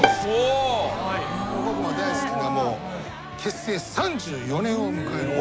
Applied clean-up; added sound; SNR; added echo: none; Bowed string instrument; 3 dB; none.